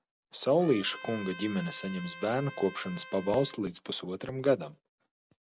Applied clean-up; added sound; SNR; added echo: none; Trumpet; 15 dB; none.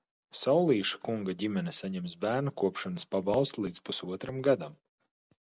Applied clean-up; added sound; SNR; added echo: none; none; none; none.